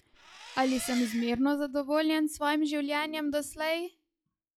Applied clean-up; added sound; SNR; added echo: classical method log-MMSE.